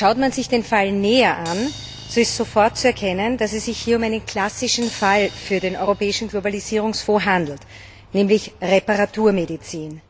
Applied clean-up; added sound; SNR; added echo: none; Crash cymbal + Motorcycle; 19 dB; none.